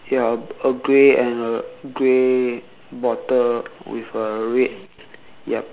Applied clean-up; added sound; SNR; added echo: none; none; none; none.